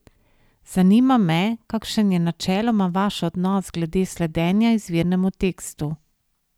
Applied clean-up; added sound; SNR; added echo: none; none; none; none.